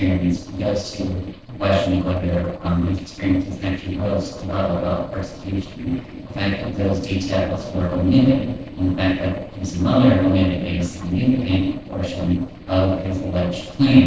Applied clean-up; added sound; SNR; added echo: neural separator model SepFormer DNS4.